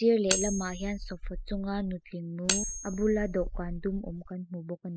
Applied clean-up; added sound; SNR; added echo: classical method spectral subtraction.